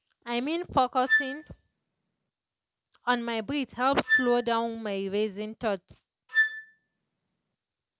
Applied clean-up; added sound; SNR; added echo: none; Wind instrument, woodwind instrument; 0 dB; none.